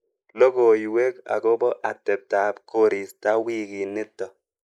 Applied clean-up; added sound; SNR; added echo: neural mask model Resemble Enhance denoiser.